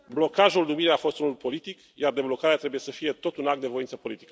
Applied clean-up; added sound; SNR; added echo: none; none; none; none.